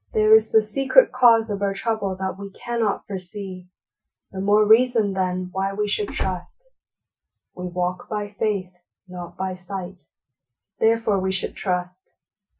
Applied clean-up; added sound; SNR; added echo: classical method Wiener filter.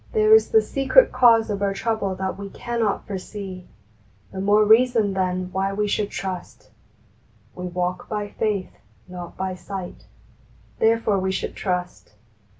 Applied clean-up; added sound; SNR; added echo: none; none; none; none.